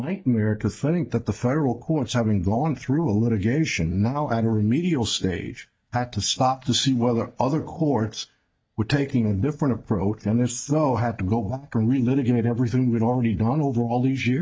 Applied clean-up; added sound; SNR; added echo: neural mask model DeepFilterNet 3.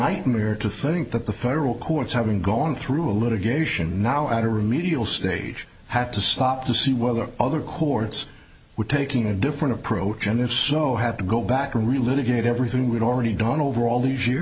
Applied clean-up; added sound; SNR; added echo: none; none; none; none.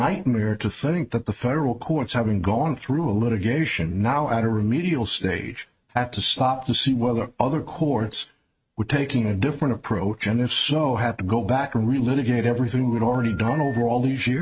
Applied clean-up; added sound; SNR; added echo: neural mask model RNNoise.